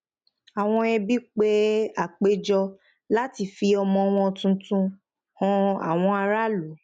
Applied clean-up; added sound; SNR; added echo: none; none; none; none.